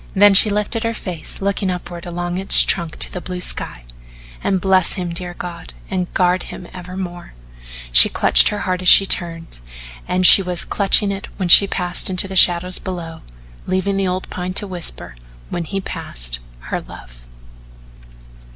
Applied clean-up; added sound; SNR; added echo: none; none; none; none.